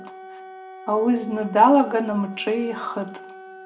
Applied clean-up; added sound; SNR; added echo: none; Wind instrument, woodwind instrument; 18 dB; reverberation time 0.5 s.